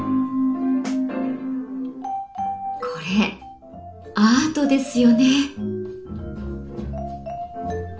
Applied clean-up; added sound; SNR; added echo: none; Snare drum; 18 dB; reverberation time 0.4 s.